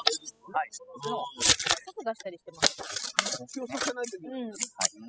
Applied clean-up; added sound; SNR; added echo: classical method spectral subtraction.